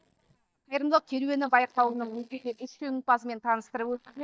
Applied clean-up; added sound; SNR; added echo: neural mask model DeepFilterNet 3.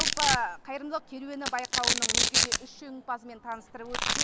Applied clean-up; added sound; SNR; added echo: none; Domestic sounds, home sounds; -5 dB; none.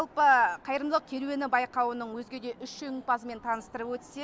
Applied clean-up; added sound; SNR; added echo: none; none; none; none.